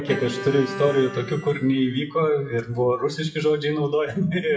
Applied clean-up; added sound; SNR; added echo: classical method WPE with log-MMSE.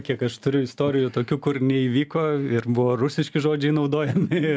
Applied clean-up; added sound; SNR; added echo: none; none; none; none.